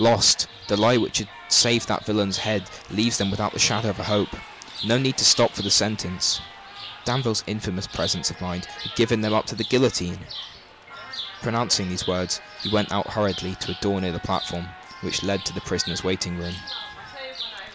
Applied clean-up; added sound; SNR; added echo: none; Chirp, tweet; 12 dB; none.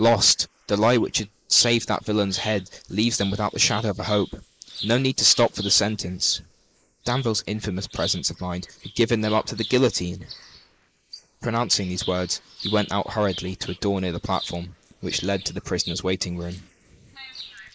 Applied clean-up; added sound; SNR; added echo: neural mask model Resemble Enhance denoiser.